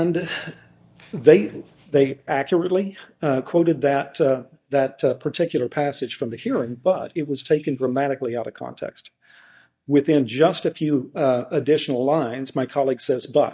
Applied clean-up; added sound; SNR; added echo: neural mask model DeepFilterNet 3.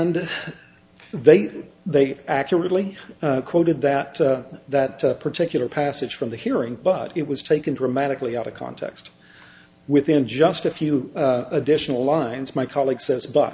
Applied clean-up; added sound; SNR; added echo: none; none; none; none.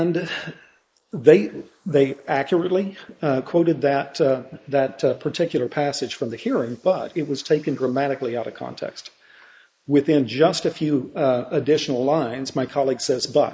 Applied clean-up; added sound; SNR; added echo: neural mask model Resemble Enhance denoiser.